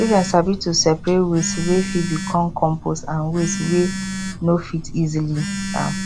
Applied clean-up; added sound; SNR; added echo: none; Telephone; 8 dB; none.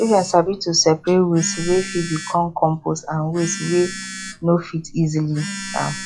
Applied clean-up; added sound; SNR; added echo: classical method log-MMSE.